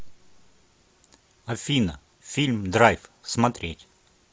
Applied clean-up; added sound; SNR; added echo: none; none; none; none.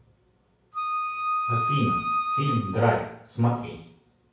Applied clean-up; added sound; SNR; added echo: none; Wind instrument, woodwind instrument; -1 dB; reverberation time 0.6 s.